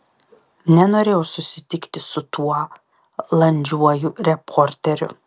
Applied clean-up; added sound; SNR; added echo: none; none; none; none.